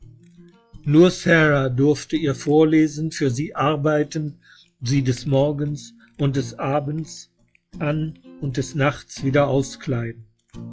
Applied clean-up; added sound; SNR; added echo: classical method log-MMSE.